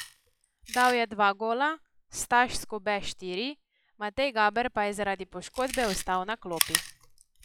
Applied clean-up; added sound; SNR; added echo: classical method log-MMSE.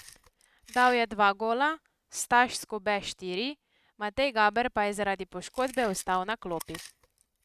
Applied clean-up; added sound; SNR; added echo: neural mask model RNNoise.